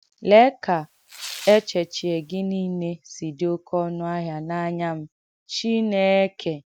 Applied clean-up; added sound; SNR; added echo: none; Tearing; 17 dB; none.